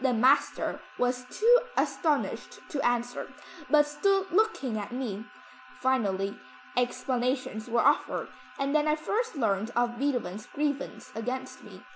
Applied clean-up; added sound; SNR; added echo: none; none; none; none.